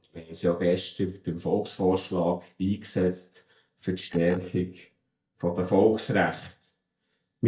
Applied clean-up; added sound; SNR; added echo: neural mask model DeepFilterNet 3.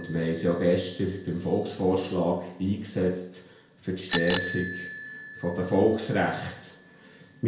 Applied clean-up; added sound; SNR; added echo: none; Bicycle bell; 13 dB; reverberation time 0.5 s.